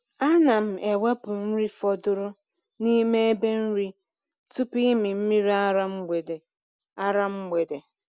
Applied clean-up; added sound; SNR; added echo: none; none; none; none.